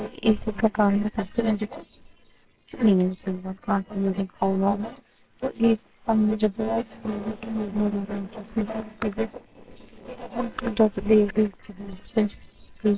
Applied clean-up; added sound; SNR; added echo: neural separator model SepFormer WHAMR!.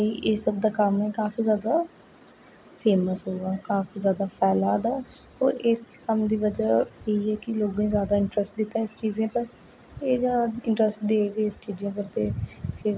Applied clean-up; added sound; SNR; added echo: none; none; none; none.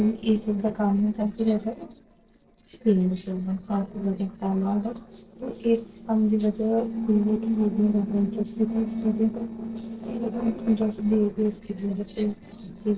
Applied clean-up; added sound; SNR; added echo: neural separator model SepFormer DNS4.